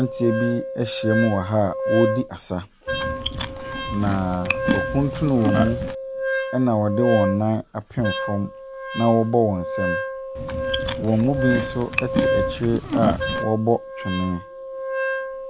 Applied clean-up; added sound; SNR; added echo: none; Chewing, mastication + Wind instrument, woodwind instrument; 2 dB; none.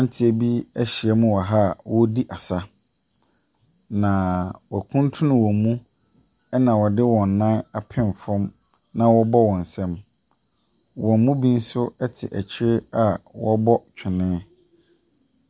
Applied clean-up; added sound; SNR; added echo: none; none; none; none.